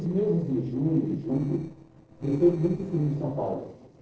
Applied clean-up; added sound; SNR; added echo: neural separator model SepFormer DNS4.